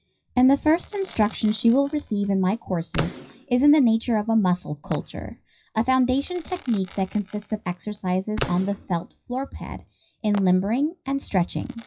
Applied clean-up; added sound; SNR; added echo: classical method WPE with log-MMSE.